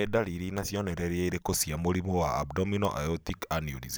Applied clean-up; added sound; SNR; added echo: neural mask model Resemble Enhance denoiser.